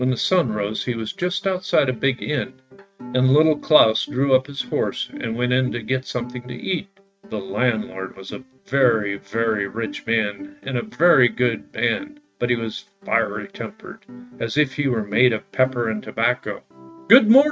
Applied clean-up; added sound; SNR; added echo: neural mask model RNNoise.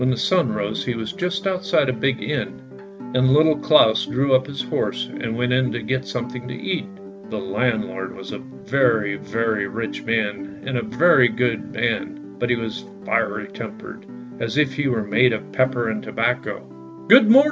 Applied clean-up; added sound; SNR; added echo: none; Guitar; 13 dB; none.